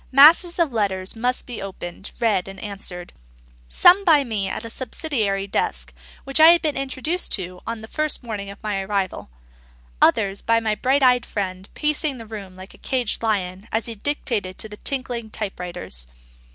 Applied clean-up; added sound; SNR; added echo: none; none; none; none.